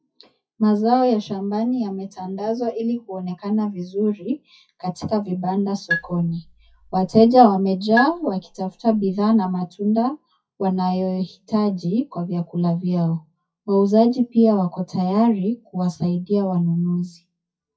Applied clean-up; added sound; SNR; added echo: classical method WPE with log-MMSE.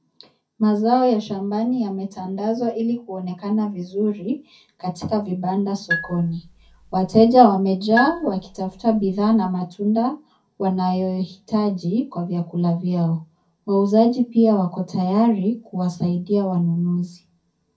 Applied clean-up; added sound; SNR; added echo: none; Marimba, xylophone; 11 dB; reverberation time 0.3 s.